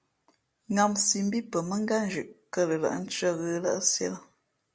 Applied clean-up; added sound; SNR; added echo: none; none; none; none.